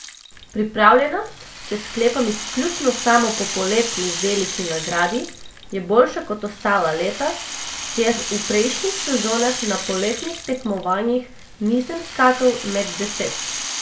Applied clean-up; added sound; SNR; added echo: none; Rattle (instrument); 8 dB; none.